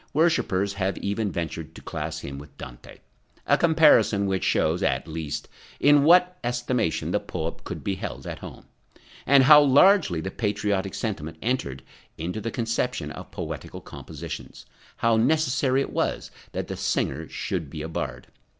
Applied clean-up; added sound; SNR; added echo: none; none; none; none.